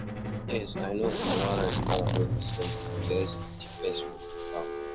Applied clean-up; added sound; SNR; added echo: none; Zipper (clothing) + Squeak; -3 dB; none.